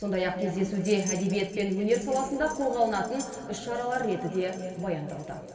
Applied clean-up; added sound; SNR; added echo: none; Keys jangling; 18 dB; reverberation time 2.5 s.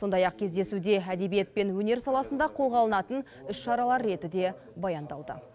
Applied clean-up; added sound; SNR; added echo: none; none; none; none.